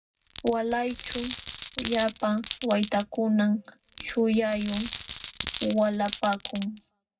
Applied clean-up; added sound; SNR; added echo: none; Glass; 3 dB; reverberation time 0.3 s.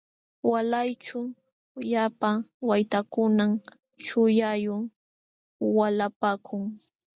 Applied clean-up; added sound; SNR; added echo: none; none; none; none.